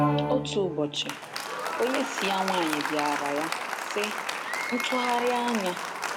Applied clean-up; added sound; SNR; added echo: none; Applause; 0 dB; none.